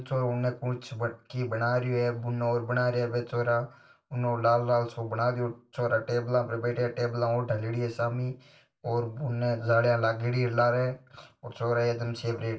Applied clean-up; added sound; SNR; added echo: none; none; none; reverberation time 0.2 s.